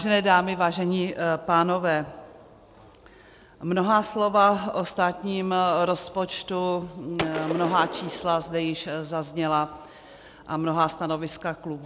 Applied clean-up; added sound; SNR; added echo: none; Gunshot, gunfire; 9 dB; none.